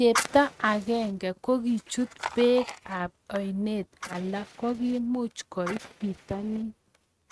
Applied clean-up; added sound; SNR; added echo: neural mask model RNNoise.